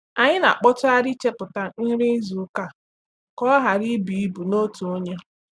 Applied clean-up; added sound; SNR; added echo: none; none; none; none.